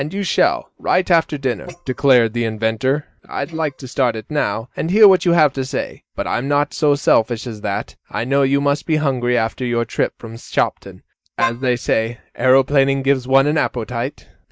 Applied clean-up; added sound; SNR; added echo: neural mask model DeepFilterNet 3.